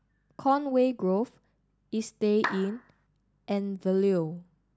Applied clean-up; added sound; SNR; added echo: none; Clapping; 7 dB; none.